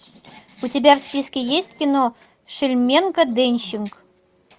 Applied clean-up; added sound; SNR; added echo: none; none; none; none.